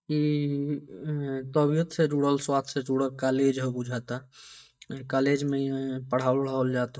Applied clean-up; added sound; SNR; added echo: neural mask model DeepFilterNet 3.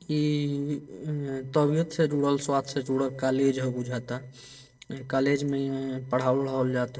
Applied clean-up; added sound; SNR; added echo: neural separator model SepFormer DNS4.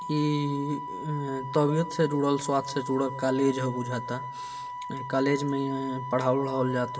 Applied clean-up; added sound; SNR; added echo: none; Wind instrument, woodwind instrument; 9 dB; reverberation time 1.4 s.